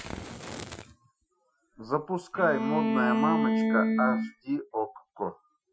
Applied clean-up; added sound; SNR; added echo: classical method Wiener filter.